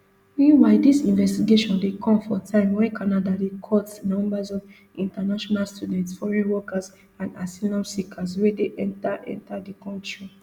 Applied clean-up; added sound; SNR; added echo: none; none; none; none.